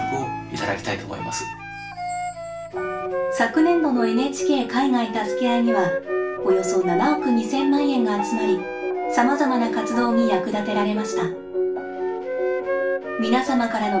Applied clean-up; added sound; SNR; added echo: none; Wind instrument, woodwind instrument; 7 dB; reverberation time 0.3 s.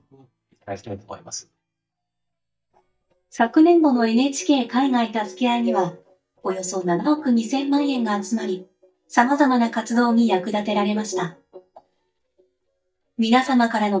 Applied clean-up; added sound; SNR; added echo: neural mask model DeepFilterNet 3.